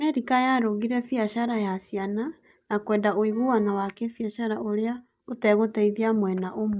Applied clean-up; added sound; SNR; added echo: neural mask model DeepFilterNet 3.